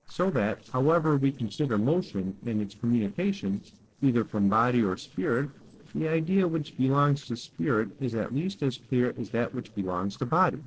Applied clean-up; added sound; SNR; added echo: neural separator model SepFormer DNS4.